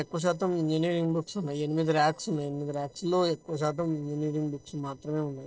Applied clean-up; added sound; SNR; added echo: neural separator model SepFormer DNS4.